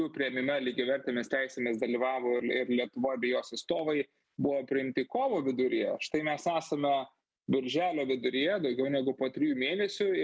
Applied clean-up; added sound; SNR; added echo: none; none; none; none.